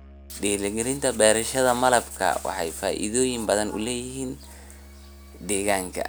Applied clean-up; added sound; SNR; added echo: none; Musical instrument; 20 dB; none.